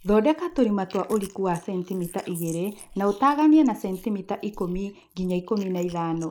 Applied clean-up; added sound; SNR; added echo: neural mask model Resemble Enhance denoiser.